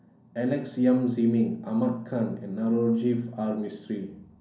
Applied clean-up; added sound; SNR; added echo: none; none; none; reverberation time 0.6 s.